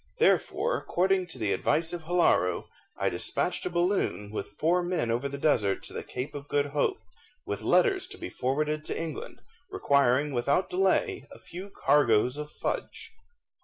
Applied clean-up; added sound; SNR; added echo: none; none; none; none.